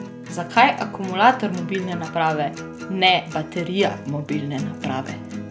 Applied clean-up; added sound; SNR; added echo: none; Acoustic guitar; 11 dB; none.